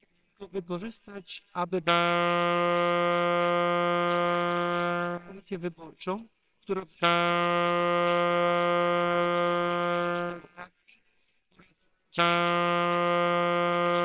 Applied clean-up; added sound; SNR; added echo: neural separator model SepFormer WHAMR!.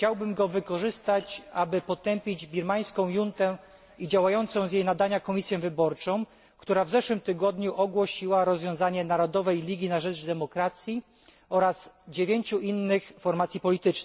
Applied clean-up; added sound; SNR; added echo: none; none; none; none.